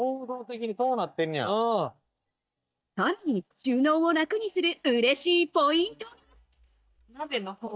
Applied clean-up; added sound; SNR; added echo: neural mask model DeepFilterNet 3.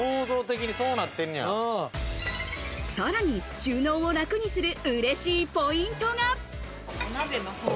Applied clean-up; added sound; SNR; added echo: none; none; none; none.